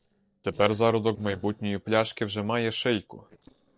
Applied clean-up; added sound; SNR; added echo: neural separator model SepFormer DNS4.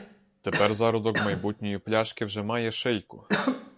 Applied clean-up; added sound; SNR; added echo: none; Cough; 6 dB; none.